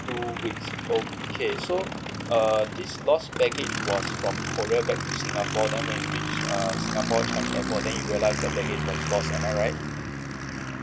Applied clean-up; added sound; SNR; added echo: none; Aircraft; 1 dB; none.